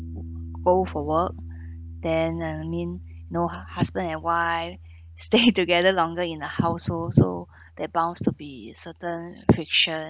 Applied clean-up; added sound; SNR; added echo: none; Piano; 15 dB; none.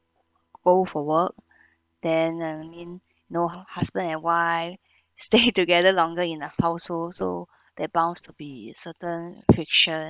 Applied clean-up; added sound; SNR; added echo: neural separator model SepFormer WHAM!.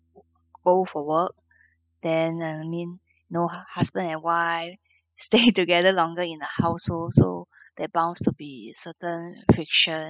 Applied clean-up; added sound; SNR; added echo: classical method spectral subtraction.